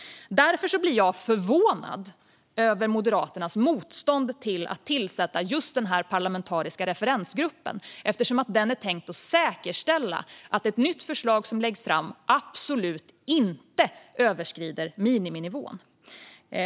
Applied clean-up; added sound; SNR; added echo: none; none; none; none.